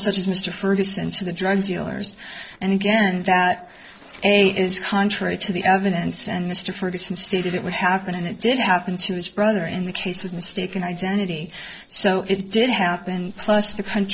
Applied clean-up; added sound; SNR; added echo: neural separator model SepFormer DNS4.